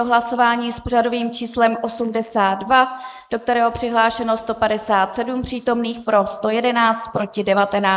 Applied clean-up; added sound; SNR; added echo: neural mask model Resemble Enhance denoiser.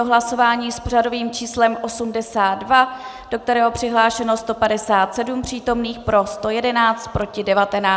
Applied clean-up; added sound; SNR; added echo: none; none; none; none.